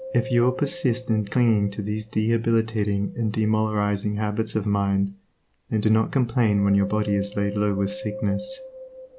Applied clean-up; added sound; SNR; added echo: none; Wind; 16 dB; none.